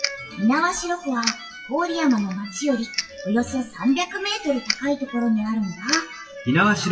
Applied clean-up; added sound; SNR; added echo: classical method WPE with log-MMSE.